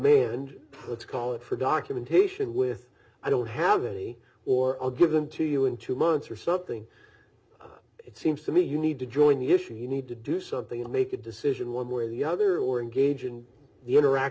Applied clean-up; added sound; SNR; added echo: none; none; none; none.